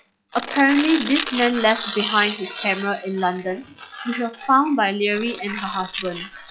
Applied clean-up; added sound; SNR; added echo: classical method log-MMSE.